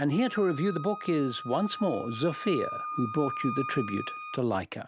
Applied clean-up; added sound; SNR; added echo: none; Wind instrument, woodwind instrument; 10 dB; none.